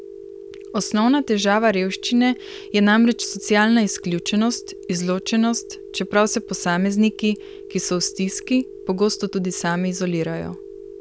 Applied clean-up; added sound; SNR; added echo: none; Telephone; 16 dB; none.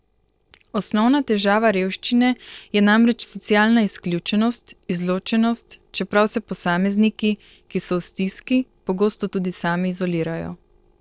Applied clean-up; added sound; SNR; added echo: neural separator model SepFormer DNS4.